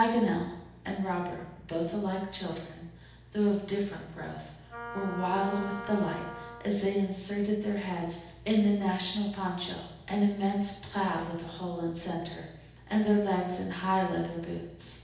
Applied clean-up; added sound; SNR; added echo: none; Wind instrument, woodwind instrument; 11 dB; reverberation time 0.8 s.